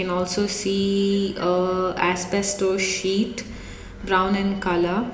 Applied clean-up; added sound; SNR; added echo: none; Bus; 18 dB; reverberation time 0.8 s.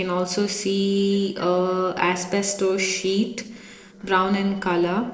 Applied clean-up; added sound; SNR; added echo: neural separator model SepFormer DNS4.